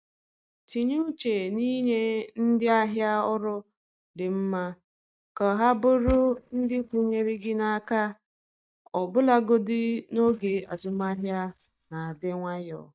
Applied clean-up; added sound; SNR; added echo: neural mask model DeepFilterNet 3.